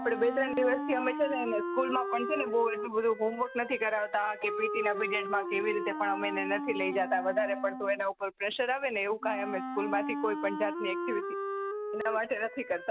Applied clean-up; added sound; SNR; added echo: none; Wind instrument, woodwind instrument; 5 dB; none.